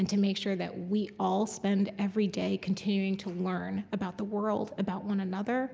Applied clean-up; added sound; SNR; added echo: none; none; none; none.